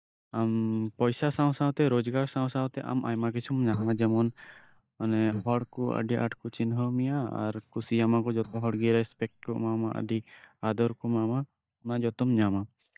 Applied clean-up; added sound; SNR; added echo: neural mask model DeepFilterNet 3.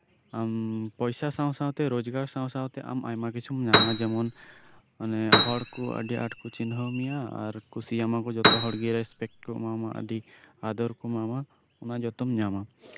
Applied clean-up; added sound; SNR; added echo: none; Piano; -5 dB; none.